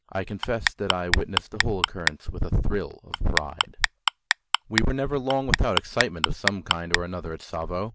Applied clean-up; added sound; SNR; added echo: none; Clock; 0 dB; none.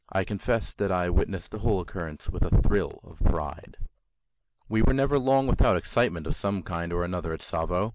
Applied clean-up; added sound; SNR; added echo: none; none; none; none.